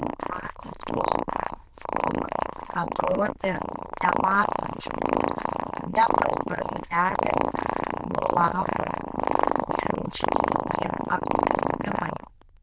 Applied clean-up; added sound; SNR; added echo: neural diffusion model UNIVERSE++.